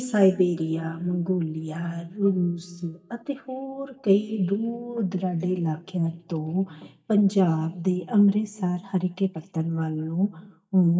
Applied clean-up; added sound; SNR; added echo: neural mask model DeepFilterNet 3.